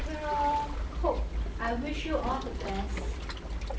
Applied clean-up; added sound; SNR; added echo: none; Waves, surf; 12 dB; none.